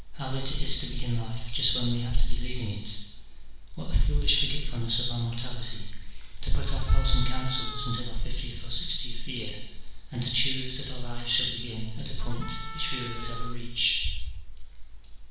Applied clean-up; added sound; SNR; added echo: none; Harmonica; 16 dB; reverberation time 0.9 s.